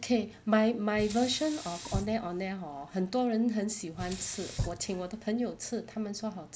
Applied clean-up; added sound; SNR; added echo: none; Sink (filling or washing); 12 dB; none.